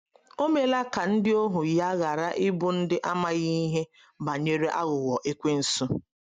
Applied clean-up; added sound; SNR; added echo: none; none; none; none.